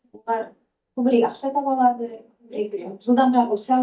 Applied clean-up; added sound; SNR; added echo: neural mask model DeepFilterNet 3.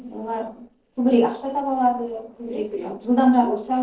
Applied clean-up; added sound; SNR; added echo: neural separator model SepFormer DNS4.